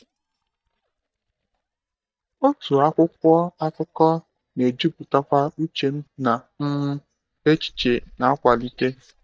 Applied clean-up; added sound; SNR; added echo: neural mask model DeepFilterNet 3.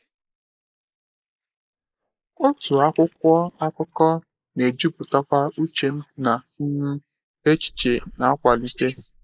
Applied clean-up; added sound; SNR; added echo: neural mask model Resemble Enhance denoiser.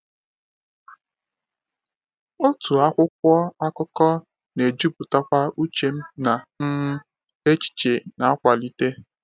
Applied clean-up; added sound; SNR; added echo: none; none; none; none.